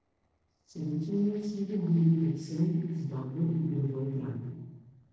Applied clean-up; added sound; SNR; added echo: neural separator model SepFormer DNS4.